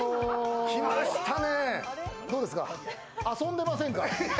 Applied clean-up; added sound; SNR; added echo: none; none; none; none.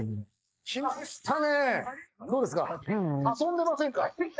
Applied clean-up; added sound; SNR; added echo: neural mask model Resemble Enhance denoiser.